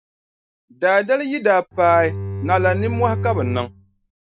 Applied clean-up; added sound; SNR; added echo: none; Bowed string instrument; 5 dB; none.